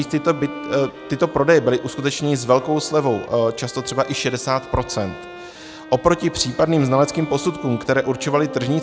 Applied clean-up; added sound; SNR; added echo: none; Bowed string instrument; 15 dB; none.